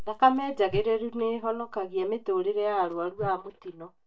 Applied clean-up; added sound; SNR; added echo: neural mask model DeepFilterNet 3.